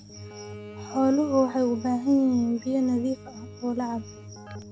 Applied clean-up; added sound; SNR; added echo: none; Keyboard (musical) + Bowed string instrument; 18 dB; none.